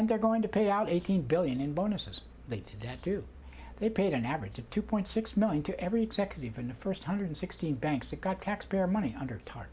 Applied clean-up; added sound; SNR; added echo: none; none; none; none.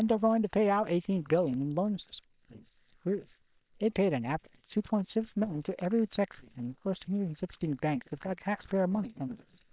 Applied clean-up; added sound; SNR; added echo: neural separator model SepFormer WHAM!.